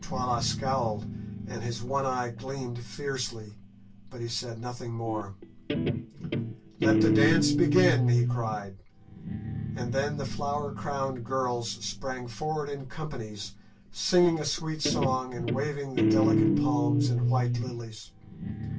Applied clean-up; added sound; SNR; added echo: none; Guitar; -1 dB; reverberation time 0.2 s.